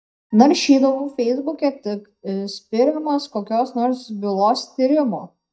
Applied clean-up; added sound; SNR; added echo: neural mask model DeepFilterNet 3.